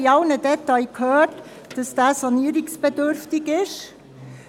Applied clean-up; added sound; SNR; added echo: none; none; none; none.